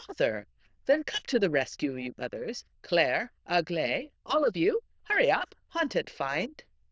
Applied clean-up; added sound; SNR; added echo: neural diffusion model UNIVERSE++.